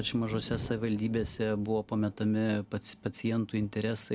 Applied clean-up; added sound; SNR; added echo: none; Thunder; 15 dB; none.